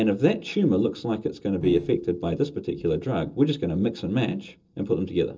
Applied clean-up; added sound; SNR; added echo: neural separator model SepFormer DNS4.